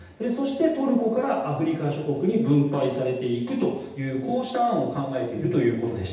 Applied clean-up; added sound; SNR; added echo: none; none; none; reverberation time 0.9 s.